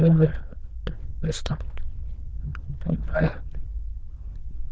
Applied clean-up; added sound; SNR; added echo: neural diffusion model UNIVERSE++.